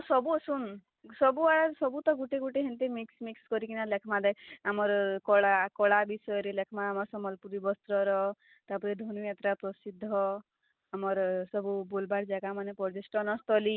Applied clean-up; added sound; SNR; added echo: none; none; none; none.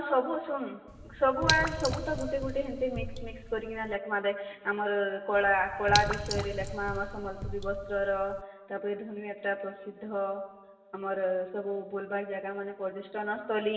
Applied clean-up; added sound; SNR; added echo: none; Drip / Water; 5 dB; reverberation time 1.4 s.